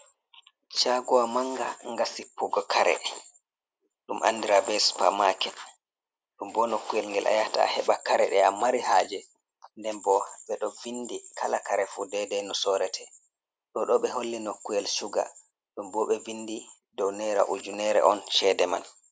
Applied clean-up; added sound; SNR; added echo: none; none; none; none.